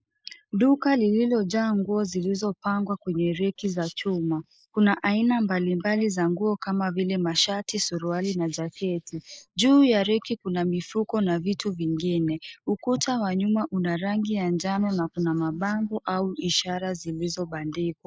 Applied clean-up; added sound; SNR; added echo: neural mask model Resemble Enhance denoiser.